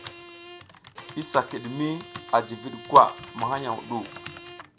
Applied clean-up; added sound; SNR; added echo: none; Bowed string instrument + Typing; 16 dB; none.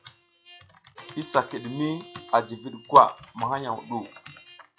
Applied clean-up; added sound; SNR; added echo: classical method log-MMSE.